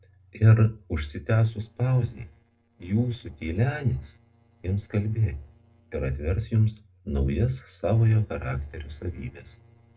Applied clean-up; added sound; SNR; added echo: neural separator model SepFormer DNS4.